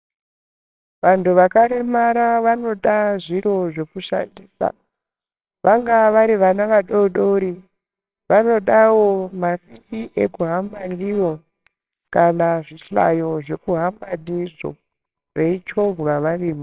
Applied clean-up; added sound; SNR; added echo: neural separator model SepFormer WHAMR!.